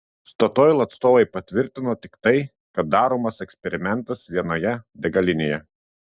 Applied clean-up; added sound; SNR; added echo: none; none; none; none.